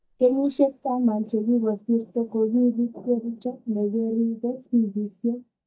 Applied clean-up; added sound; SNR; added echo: neural mask model DeepFilterNet 3.